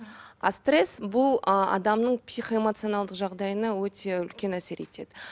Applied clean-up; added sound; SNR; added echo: none; none; none; none.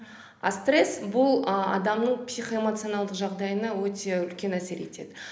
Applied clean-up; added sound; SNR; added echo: none; none; none; reverberation time 0.8 s.